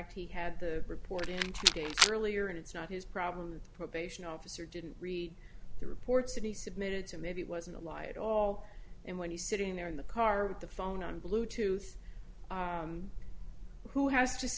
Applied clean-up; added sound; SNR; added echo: none; Rattle; -5 dB; none.